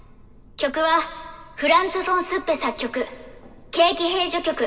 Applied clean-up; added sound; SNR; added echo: none; none; none; reverberation time 1.5 s.